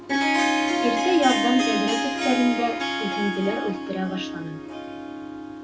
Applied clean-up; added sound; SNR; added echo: none; Harp; -1 dB; reverberation time 0.2 s.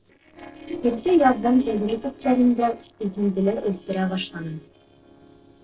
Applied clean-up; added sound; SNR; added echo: neural separator model SepFormer DNS4.